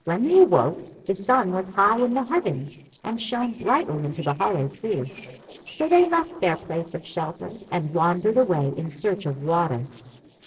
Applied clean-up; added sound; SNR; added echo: neural separator model SepFormer DNS4.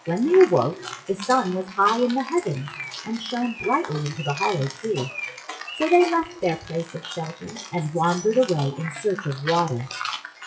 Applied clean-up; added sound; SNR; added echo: classical method WPE with log-MMSE.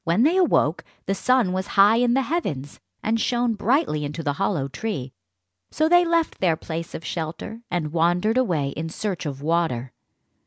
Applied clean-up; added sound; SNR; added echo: none; none; none; none.